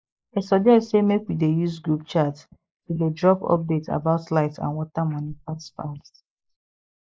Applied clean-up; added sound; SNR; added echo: neural mask model Resemble Enhance denoiser.